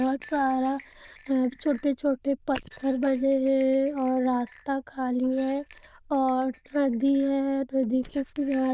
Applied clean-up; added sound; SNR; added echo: neural diffusion model UNIVERSE++.